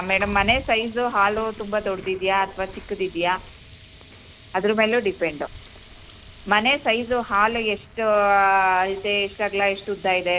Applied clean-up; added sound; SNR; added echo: none; Sink (filling or washing) + Chewing, mastication; 16 dB; none.